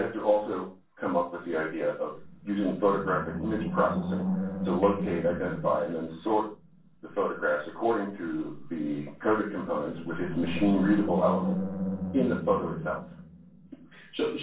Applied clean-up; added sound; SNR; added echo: neural separator model SepFormer DNS4.